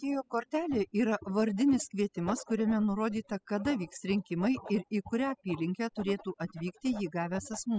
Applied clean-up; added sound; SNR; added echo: classical method spectral subtraction.